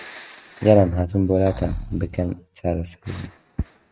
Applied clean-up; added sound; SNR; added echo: neural mask model RNNoise.